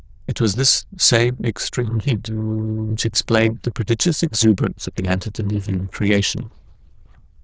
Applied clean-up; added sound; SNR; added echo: neural diffusion model UNIVERSE++.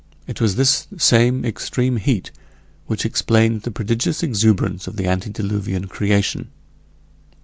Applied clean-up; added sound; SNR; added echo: none; none; none; none.